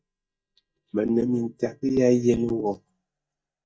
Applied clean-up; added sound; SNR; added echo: neural mask model DeepFilterNet 3.